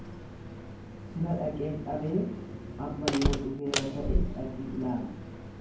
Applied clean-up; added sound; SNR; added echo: none; Slam; 0 dB; reverberation time 0.9 s.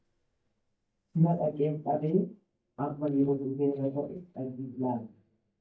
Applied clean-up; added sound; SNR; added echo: neural mask model DeepFilterNet 3.